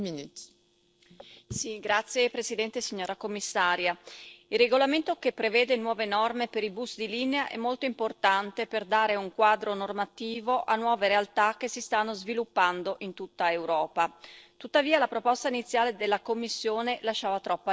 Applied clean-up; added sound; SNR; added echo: neural separator model SepFormer DNS4.